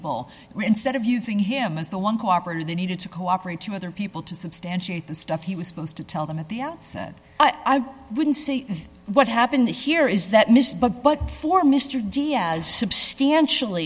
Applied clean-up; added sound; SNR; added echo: none; none; none; none.